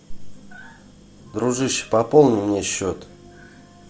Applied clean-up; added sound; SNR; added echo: none; none; none; none.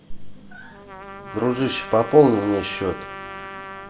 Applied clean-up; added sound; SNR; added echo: none; Trumpet; 14 dB; none.